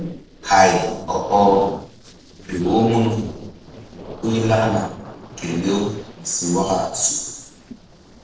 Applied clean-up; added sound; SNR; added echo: neural separator model SepFormer DNS4.